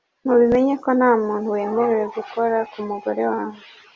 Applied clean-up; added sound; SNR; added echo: none; none; none; none.